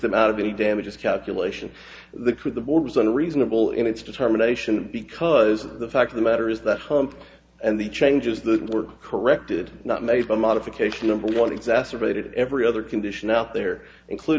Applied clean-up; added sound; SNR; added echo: none; none; none; none.